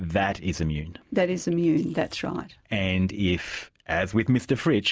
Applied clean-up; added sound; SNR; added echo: neural mask model Resemble Enhance denoiser.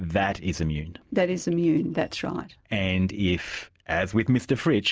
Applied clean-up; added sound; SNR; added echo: neural separator model SepFormer DNS4.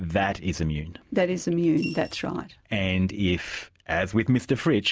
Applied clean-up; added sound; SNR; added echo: none; Coin (dropping) / Glass; 17 dB; none.